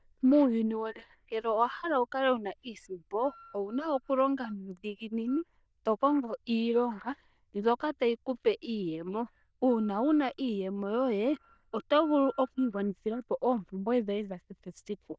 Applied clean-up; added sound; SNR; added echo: neural diffusion model UNIVERSE++.